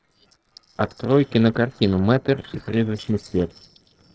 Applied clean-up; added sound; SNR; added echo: neural separator model SepFormer DNS4.